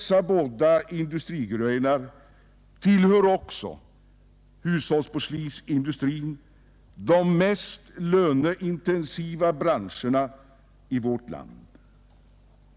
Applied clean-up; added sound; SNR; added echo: none; none; none; none.